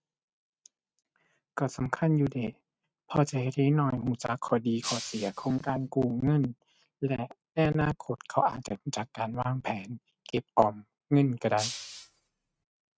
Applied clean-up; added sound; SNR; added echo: neural mask model RNNoise.